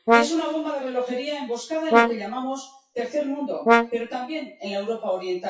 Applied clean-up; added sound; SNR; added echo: classical method WPE with log-MMSE.